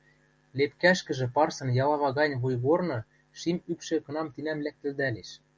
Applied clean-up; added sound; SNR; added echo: none; none; none; none.